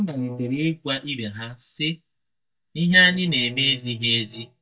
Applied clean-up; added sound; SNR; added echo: neural mask model DeepFilterNet 3.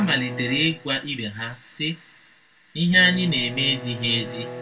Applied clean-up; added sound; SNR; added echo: none; Bowed string instrument; 13 dB; reverberation time 0.1 s.